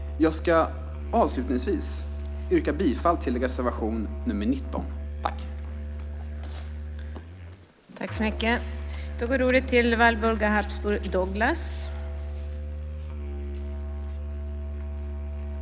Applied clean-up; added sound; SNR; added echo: none; Musical instrument; 4 dB; none.